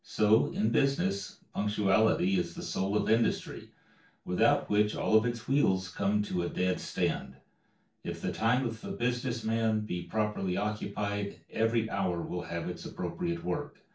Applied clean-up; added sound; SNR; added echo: none; none; none; reverberation time 0.3 s.